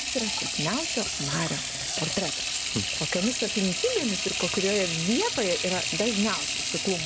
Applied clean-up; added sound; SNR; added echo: none; Sink (filling or washing) / Water tap, faucet; 0 dB; none.